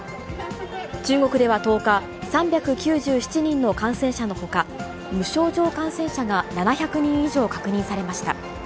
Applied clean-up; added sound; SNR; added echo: none; none; none; none.